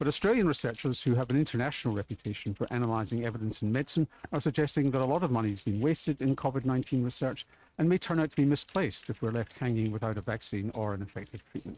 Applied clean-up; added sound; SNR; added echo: neural mask model RNNoise.